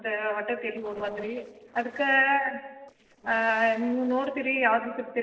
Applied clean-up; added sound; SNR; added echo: neural separator model SepFormer DNS4.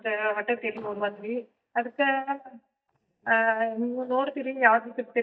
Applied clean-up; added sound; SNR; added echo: neural mask model DeepFilterNet 3.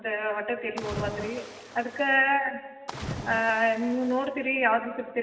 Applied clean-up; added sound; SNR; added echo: none; Splash, splatter; 12 dB; reverberation time 1.4 s.